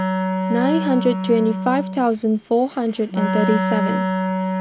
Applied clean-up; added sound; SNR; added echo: none; Wind instrument, woodwind instrument; 2 dB; none.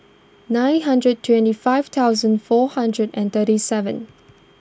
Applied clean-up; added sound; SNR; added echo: none; none; none; none.